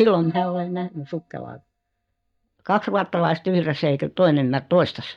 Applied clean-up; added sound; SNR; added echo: neural mask model DeepFilterNet 3.